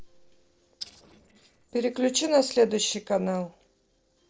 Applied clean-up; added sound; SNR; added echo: neural separator model SepFormer DNS4.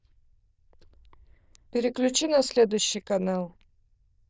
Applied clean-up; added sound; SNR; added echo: neural diffusion model UNIVERSE++.